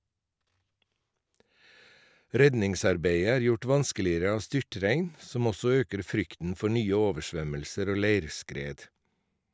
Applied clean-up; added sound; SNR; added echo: none; none; none; none.